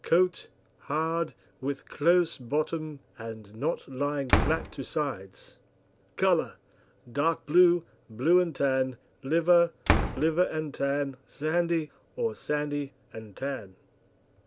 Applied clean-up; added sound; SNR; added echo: none; Slam; 4 dB; none.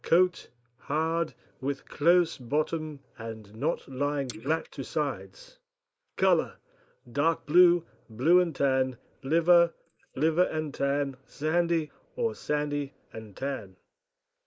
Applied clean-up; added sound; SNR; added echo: neural mask model Resemble Enhance denoiser.